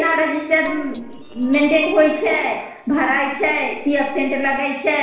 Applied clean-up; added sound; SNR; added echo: neural separator model SepFormer DNS4.